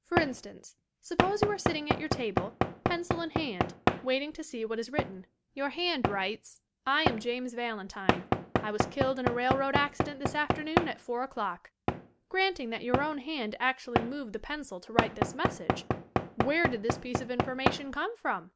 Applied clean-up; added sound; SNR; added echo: none; Knock / Wood; 0 dB; none.